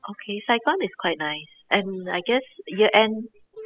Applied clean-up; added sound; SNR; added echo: classical method spectral subtraction.